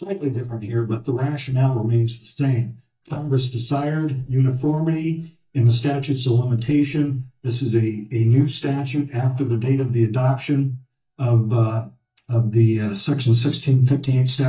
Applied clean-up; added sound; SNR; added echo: neural mask model DeepFilterNet 3.